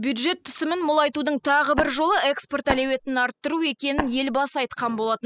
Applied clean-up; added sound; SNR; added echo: classical method spectral subtraction.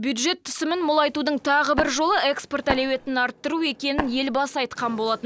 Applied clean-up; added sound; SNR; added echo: none; Tap; 7 dB; none.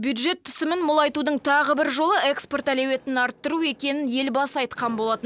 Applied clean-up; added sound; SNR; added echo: none; none; none; none.